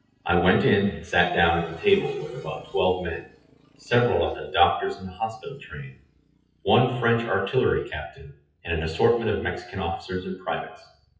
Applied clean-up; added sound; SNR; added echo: classical method WPE with log-MMSE.